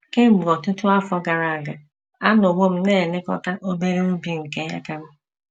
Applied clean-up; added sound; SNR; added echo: none; none; none; none.